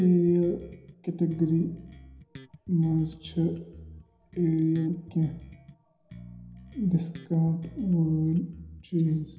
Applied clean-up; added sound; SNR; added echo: none; Bass guitar; 20 dB; reverberation time 0.9 s.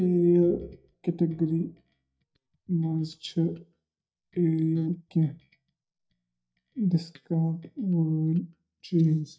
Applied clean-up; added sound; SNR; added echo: neural mask model DeepFilterNet 3.